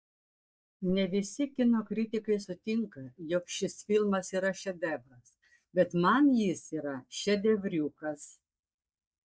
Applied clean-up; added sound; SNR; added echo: neural mask model DeepFilterNet 3.